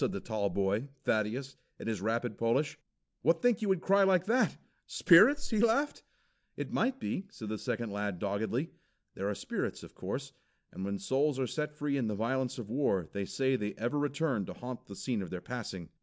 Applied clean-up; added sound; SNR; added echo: none; none; none; none.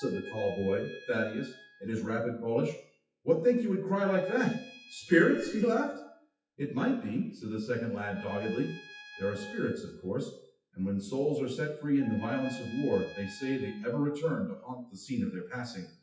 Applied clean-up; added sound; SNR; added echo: classical method WPE with log-MMSE.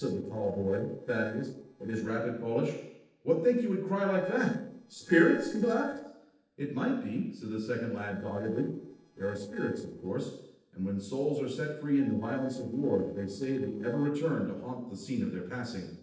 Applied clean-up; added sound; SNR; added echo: neural separator model SepFormer DNS4.